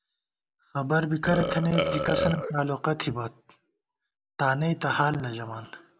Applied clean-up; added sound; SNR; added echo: none; Burping, eructation; 1 dB; none.